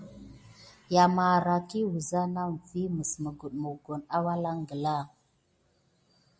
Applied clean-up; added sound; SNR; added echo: none; none; none; none.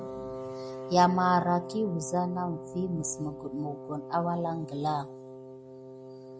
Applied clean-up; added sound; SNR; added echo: none; Wind instrument, woodwind instrument; 11 dB; none.